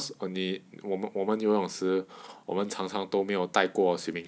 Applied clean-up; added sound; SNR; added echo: none; none; none; none.